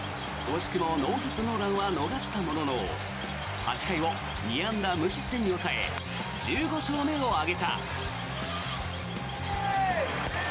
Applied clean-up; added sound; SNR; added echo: none; Cricket / Frog; 17 dB; none.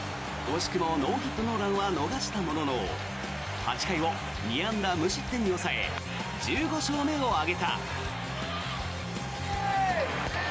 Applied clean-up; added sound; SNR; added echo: none; none; none; none.